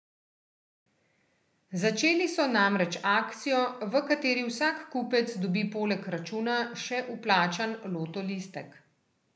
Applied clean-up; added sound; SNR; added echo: none; none; none; none.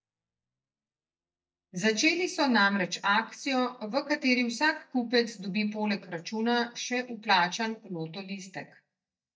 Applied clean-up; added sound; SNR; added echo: neural mask model DeepFilterNet 3.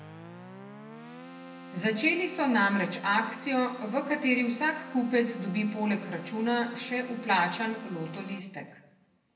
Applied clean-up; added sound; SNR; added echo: none; Keyboard (musical); 15 dB; reverberation time 0.7 s.